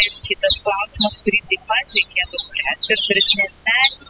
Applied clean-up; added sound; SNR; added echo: classical method spectral subtraction.